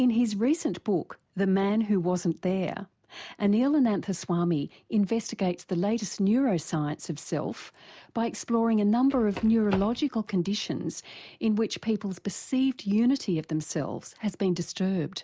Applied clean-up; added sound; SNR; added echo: none; Run; 11 dB; none.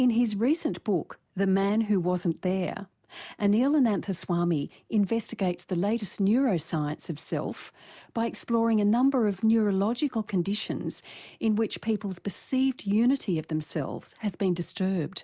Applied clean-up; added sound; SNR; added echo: none; none; none; none.